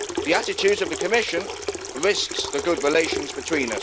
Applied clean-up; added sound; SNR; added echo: none; Sink (filling or washing) / Water tap, faucet; 6 dB; none.